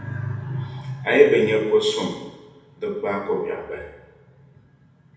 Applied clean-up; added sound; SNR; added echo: none; none; none; reverberation time 0.9 s.